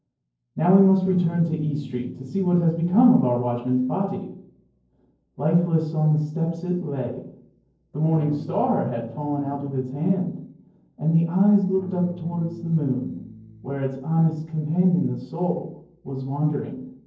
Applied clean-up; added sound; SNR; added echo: neural separator model SepFormer DNS4.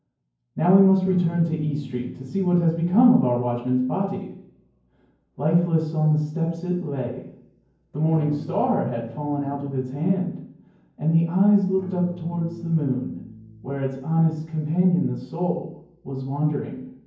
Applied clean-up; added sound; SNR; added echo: none; Electric guitar / Strum; 17 dB; reverberation time 0.9 s.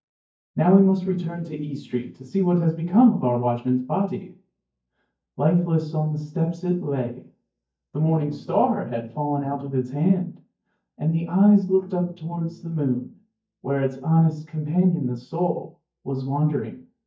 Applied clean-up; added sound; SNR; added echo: neural mask model DeepFilterNet 3.